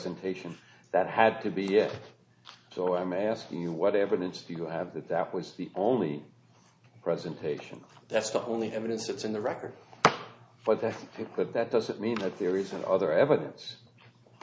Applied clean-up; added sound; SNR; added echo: none; none; none; none.